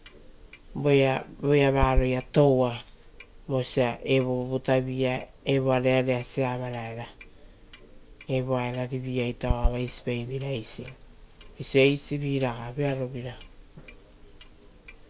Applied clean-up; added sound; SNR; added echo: none; Clock; 9 dB; none.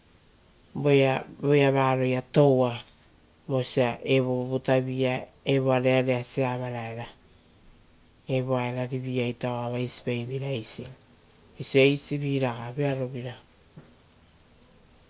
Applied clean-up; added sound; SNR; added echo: none; none; none; none.